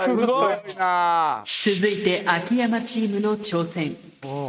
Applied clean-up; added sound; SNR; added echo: neural mask model RNNoise.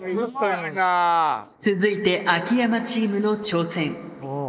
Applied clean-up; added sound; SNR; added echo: neural mask model Resemble Enhance denoiser.